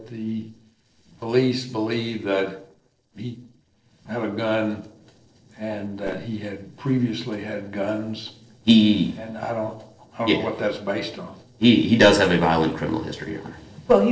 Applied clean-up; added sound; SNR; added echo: neural separator model SepFormer DNS4.